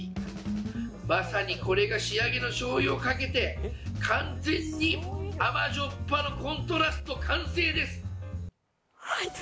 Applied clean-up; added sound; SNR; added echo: none; none; none; none.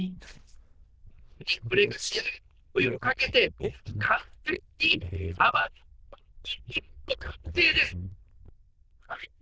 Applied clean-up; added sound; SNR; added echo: neural diffusion model UNIVERSE++.